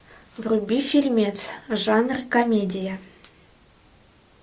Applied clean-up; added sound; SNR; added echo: none; none; none; none.